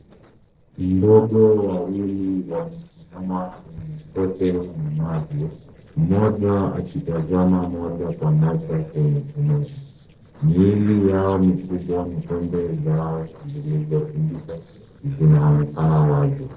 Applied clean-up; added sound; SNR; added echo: neural separator model SepFormer DNS4.